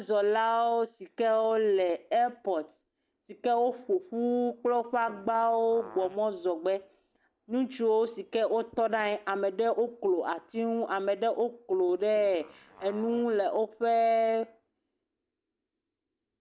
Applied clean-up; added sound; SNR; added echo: neural mask model DeepFilterNet 3.